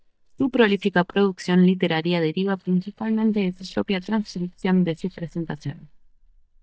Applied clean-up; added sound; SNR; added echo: neural mask model DeepFilterNet 3.